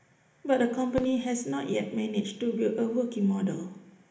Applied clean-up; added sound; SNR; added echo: none; Fireworks; 17 dB; reverberation time 1.0 s.